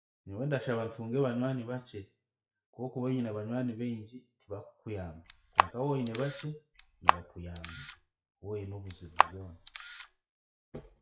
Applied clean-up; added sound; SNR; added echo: classical method WPE with log-MMSE.